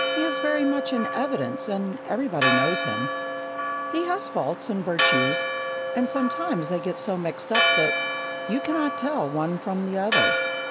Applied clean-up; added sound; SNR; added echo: none; Church bell; -1 dB; none.